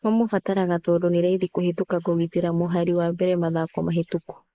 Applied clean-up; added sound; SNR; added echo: neural mask model Resemble Enhance denoiser.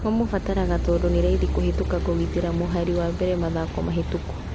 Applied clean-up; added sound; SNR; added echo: none; Car passing by / Idling / Accelerating, revving, vroom; 2 dB; none.